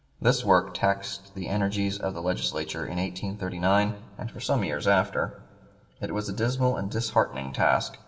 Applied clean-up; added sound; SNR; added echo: none; none; none; reverberation time 1.5 s.